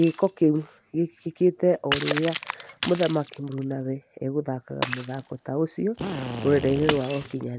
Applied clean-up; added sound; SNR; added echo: none; Drill + Shatter; 7 dB; none.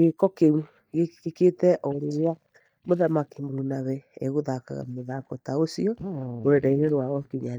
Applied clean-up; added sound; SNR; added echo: neural mask model DeepFilterNet 3.